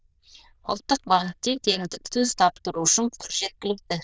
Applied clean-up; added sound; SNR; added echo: neural diffusion model UNIVERSE++.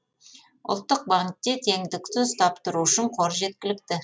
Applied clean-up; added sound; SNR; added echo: none; none; none; none.